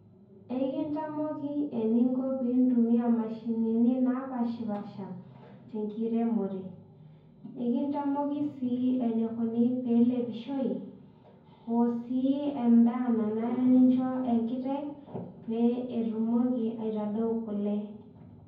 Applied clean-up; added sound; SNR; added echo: none; none; none; reverberation time 0.9 s.